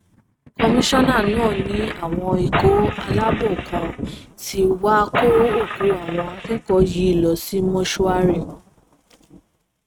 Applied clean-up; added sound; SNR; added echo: neural mask model RNNoise.